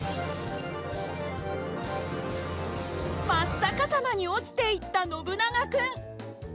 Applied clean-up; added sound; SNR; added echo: none; none; none; none.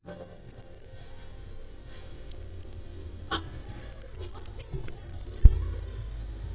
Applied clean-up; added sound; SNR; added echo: neural mask model DeepFilterNet 3.